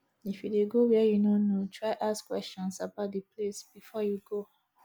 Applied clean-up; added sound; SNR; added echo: none; none; none; none.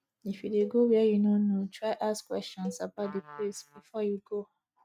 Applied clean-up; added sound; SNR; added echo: neural mask model RNNoise.